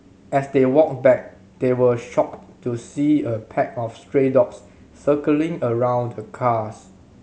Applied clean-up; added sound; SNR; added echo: none; none; none; none.